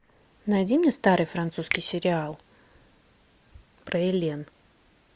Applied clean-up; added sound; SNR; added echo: neural mask model Resemble Enhance denoiser.